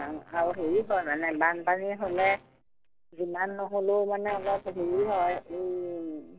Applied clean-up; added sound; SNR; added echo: neural separator model SepFormer DNS4.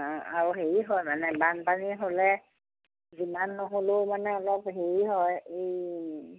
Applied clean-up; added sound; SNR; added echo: none; none; none; none.